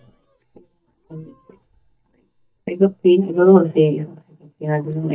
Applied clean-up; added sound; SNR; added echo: neural mask model DeepFilterNet 3.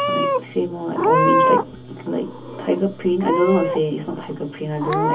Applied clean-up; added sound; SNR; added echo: none; Meow / Purr; 0 dB; reverberation time 0.3 s.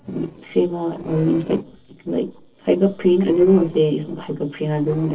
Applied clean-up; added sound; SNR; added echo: neural separator model SepFormer DNS4.